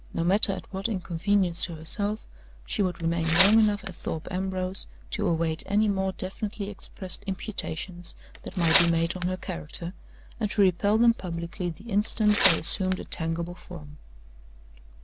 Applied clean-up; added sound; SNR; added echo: none; Tearing; -1 dB; none.